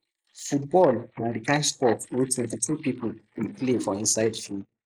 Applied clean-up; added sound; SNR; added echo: neural mask model Resemble Enhance denoiser.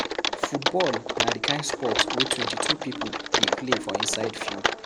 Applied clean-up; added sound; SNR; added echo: none; Typing; -5 dB; none.